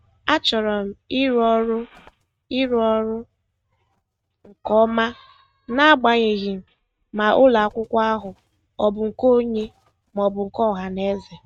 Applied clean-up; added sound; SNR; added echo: neural mask model RNNoise.